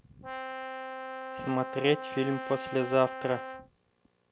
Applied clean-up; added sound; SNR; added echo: none; Brass instrument; 7 dB; none.